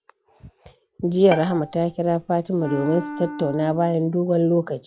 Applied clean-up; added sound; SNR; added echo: classical method log-MMSE.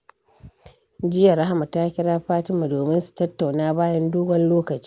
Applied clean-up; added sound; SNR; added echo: none; none; none; none.